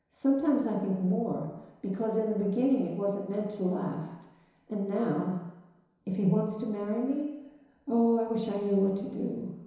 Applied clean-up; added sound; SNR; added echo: none; none; none; reverberation time 1.0 s.